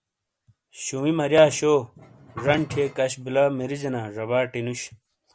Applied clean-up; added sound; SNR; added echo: none; none; none; none.